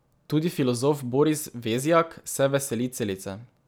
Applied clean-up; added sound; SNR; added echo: none; none; none; none.